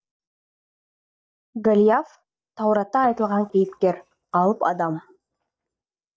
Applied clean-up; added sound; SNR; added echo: neural mask model DeepFilterNet 3.